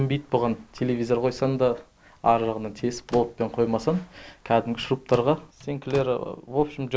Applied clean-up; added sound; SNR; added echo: none; Slam / Microwave oven; 16 dB; none.